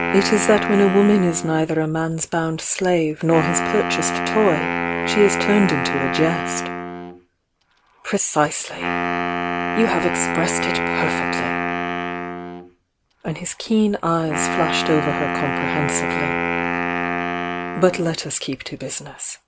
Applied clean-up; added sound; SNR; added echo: none; Wind instrument, woodwind instrument; 3 dB; none.